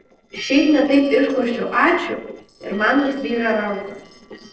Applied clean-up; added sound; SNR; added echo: neural separator model SepFormer DNS4.